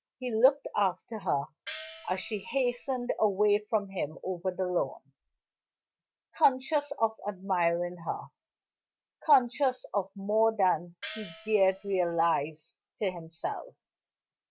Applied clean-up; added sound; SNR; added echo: none; Gong; 15 dB; none.